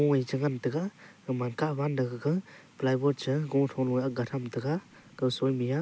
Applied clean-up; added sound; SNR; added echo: none; none; none; none.